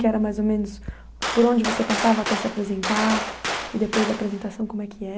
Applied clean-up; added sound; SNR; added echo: none; Gunshot, gunfire; 5 dB; none.